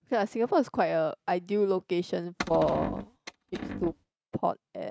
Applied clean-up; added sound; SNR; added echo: neural mask model RNNoise.